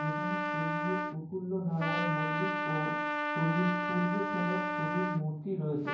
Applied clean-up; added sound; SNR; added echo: none; Trumpet; 0 dB; reverberation time 0.9 s.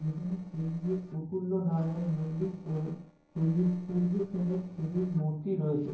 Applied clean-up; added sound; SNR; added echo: neural separator model SepFormer DNS4.